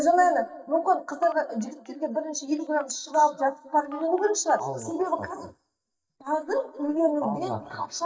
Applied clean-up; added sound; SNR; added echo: neural mask model DeepFilterNet 3.